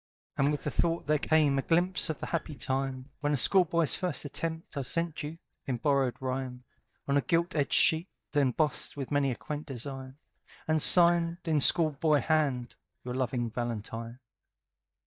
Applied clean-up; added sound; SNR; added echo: neural mask model DeepFilterNet 3.